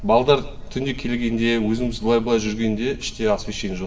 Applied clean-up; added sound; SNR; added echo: none; Boat, Water vehicle; 18 dB; reverberation time 2.0 s.